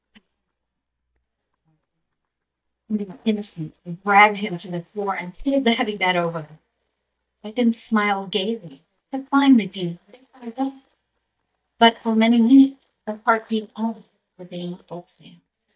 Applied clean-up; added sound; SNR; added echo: neural mask model DeepFilterNet 3.